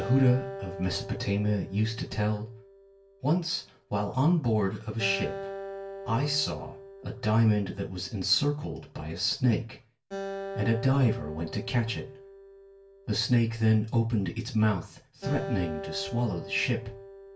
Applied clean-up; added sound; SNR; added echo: none; Acoustic guitar; 13 dB; reverberation time 0.3 s.